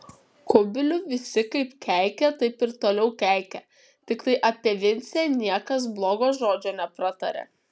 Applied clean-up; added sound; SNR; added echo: none; none; none; none.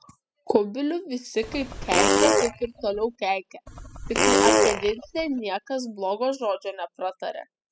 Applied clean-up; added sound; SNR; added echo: classical method spectral subtraction.